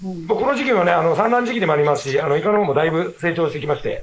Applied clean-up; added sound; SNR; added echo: neural mask model Resemble Enhance denoiser.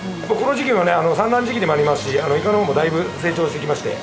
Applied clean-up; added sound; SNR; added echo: none; none; none; none.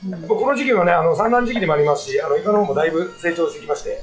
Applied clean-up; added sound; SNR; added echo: classical method log-MMSE.